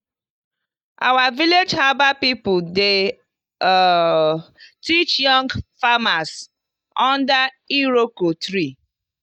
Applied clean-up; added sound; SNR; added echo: neural mask model DeepFilterNet 3.